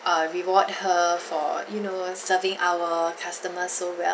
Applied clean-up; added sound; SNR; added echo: none; none; none; none.